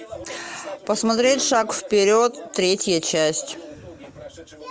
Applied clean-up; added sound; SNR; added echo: none; Cough; 16 dB; none.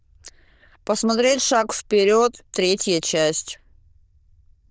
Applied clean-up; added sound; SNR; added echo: neural diffusion model UNIVERSE++.